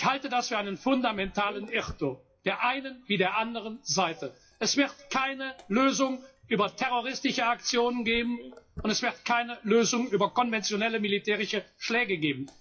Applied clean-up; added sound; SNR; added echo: classical method WPE with log-MMSE.